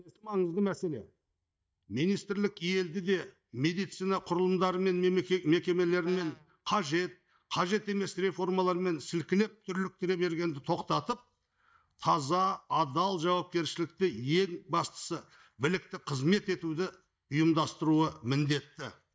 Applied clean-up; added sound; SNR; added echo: neural mask model DeepFilterNet 3.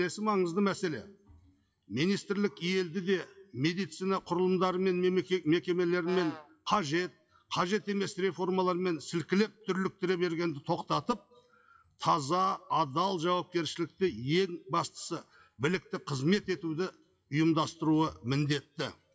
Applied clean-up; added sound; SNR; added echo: classical method WPE with log-MMSE.